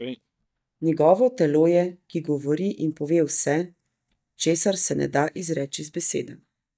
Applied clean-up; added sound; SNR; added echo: neural mask model DeepFilterNet 3.